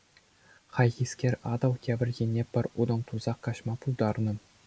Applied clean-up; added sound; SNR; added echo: none; none; none; none.